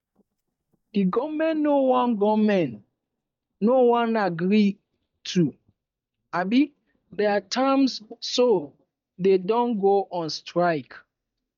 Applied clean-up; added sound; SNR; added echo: neural mask model DeepFilterNet 3.